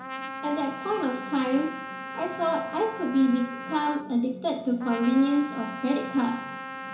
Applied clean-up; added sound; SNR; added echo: none; Trumpet; 10 dB; reverberation time 0.3 s.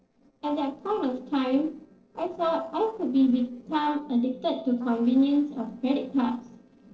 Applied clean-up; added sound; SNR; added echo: neural separator model SepFormer DNS4.